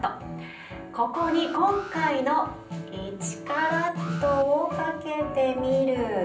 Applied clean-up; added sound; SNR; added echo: none; Alarm; 16 dB; reverberation time 0.6 s.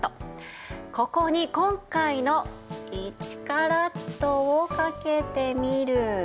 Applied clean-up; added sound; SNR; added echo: none; none; none; none.